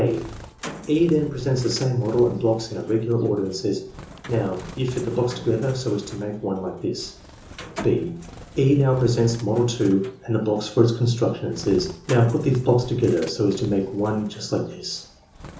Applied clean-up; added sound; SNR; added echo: none; Bird; 18 dB; reverberation time 0.6 s.